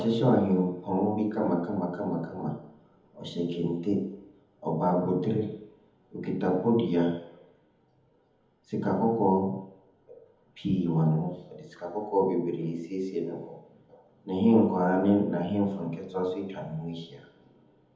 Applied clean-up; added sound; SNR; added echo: none; none; none; reverberation time 1.0 s.